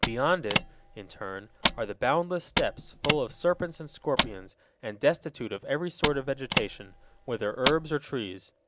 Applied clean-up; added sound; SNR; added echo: none; Mechanisms; -3 dB; none.